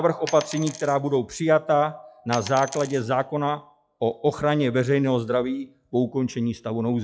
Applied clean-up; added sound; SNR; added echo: classical method log-MMSE.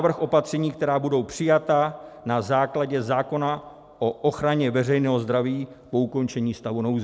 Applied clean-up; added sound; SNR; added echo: none; none; none; none.